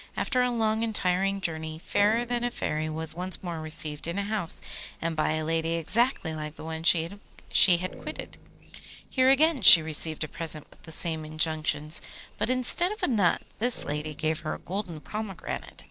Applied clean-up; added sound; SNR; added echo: neural separator model SepFormer DNS4.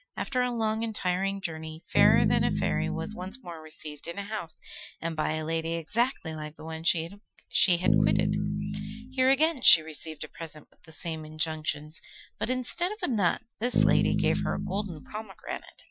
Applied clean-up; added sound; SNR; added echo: classical method Wiener filter.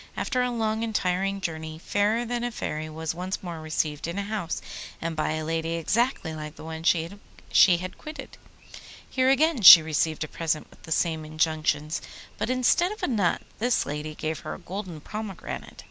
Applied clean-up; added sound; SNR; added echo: none; none; none; none.